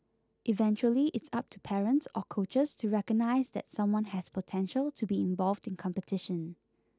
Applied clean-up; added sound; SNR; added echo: none; none; none; none.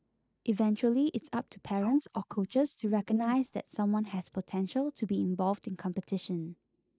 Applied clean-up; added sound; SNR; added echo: neural mask model Resemble Enhance denoiser.